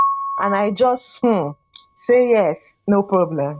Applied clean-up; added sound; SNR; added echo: neural mask model RNNoise.